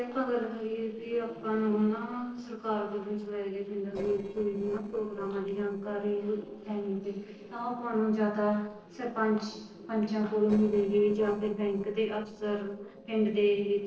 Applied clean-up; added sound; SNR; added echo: neural separator model SepFormer DNS4.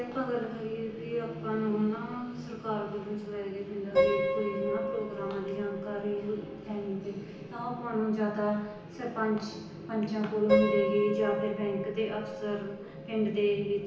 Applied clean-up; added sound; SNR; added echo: none; Piano; 4 dB; reverberation time 0.9 s.